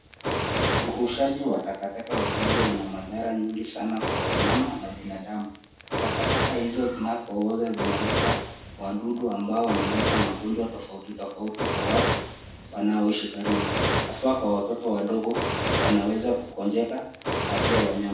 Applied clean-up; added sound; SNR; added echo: none; Fire; 1 dB; reverberation time 0.6 s.